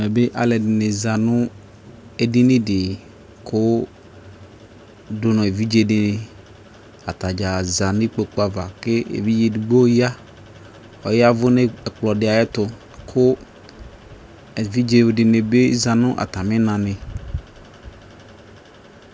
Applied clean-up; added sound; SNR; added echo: none; none; none; none.